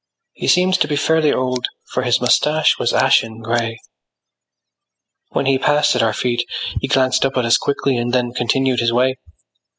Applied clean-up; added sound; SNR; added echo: classical method spectral subtraction.